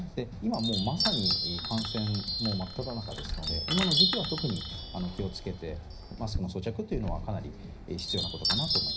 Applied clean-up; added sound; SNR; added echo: none; Chime; 0 dB; reverberation time 0.5 s.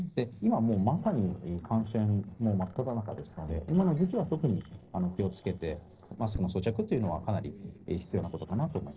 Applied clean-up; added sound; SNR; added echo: neural separator model SepFormer DNS4.